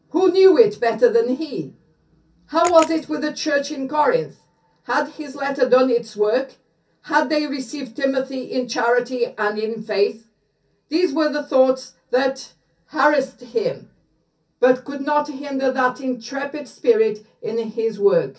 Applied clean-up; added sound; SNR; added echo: none; Camera; 16 dB; reverberation time 0.3 s.